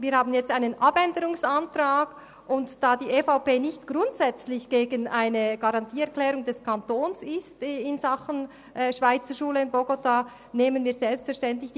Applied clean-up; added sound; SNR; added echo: none; none; none; none.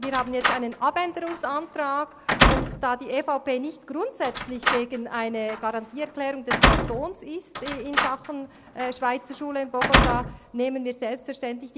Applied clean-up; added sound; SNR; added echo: none; Slam; -2 dB; none.